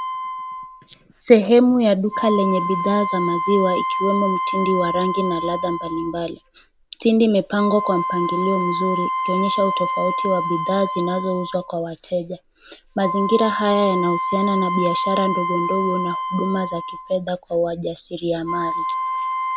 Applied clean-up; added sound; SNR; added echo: none; Wind instrument, woodwind instrument; 4 dB; none.